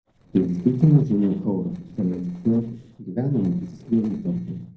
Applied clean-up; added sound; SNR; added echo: neural separator model SepFormer DNS4.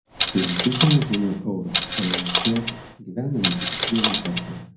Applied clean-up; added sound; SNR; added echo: none; Coin (dropping); 0 dB; reverberation time 0.6 s.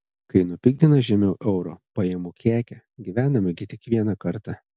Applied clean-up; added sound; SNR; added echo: none; none; none; none.